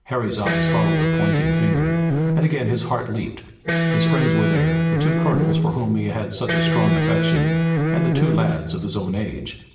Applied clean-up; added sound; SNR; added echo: none; Electric guitar; -5 dB; reverberation time 0.8 s.